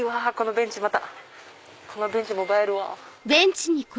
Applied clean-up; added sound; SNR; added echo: none; none; none; none.